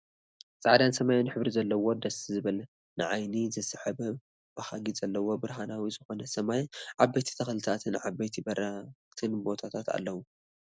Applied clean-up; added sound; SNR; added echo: none; none; none; none.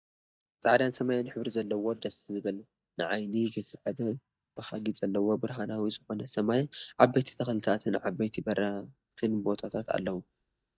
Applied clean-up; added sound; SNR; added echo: neural mask model DeepFilterNet 3.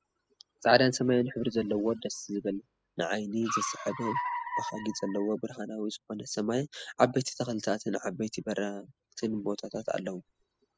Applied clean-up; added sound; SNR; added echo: classical method spectral subtraction.